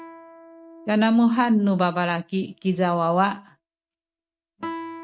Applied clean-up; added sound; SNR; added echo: neural mask model RNNoise.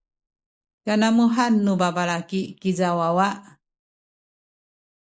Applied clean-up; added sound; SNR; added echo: neural mask model Resemble Enhance denoiser.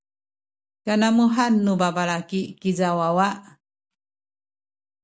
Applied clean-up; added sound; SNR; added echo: none; none; none; none.